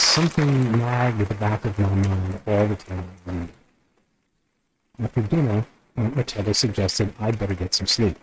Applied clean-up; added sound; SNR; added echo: neural mask model RNNoise.